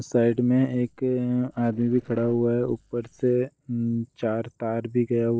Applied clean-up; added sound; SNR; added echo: neural separator model SepFormer DNS4.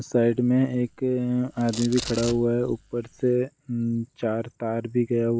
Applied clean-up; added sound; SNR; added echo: none; Domestic sounds, home sounds; 16 dB; none.